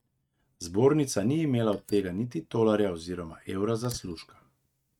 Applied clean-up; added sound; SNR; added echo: neural mask model RNNoise.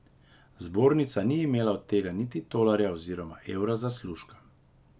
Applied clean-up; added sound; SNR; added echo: none; none; none; none.